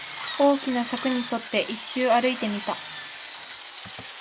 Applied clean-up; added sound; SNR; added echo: none; Drill; 11 dB; none.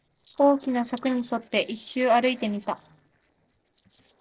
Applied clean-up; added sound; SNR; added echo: neural separator model SepFormer DNS4.